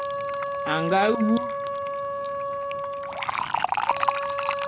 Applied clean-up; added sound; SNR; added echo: none; Fill (with liquid) + Wind instrument, woodwind instrument; -2 dB; none.